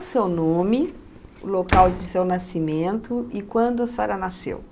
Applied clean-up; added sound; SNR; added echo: none; Slam; 9 dB; none.